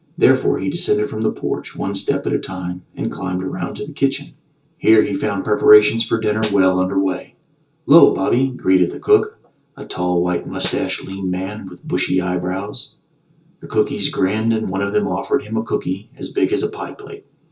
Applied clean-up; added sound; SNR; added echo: none; Snare drum; 13 dB; reverberation time 0.2 s.